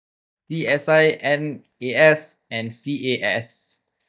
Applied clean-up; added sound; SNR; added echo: neural mask model DeepFilterNet 3.